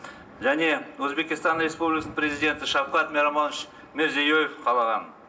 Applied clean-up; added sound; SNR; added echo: none; none; none; none.